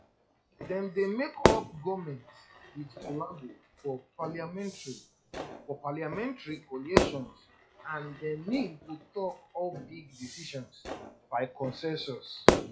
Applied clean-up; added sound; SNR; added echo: classical method WPE with log-MMSE.